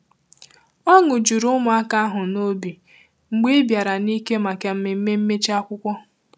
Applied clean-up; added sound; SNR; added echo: none; none; none; none.